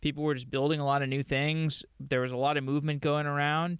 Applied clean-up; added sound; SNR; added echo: none; none; none; none.